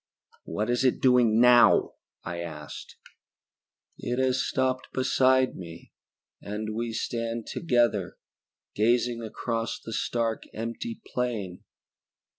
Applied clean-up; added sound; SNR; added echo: none; none; none; none.